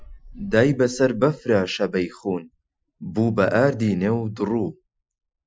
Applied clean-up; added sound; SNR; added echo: classical method Wiener filter.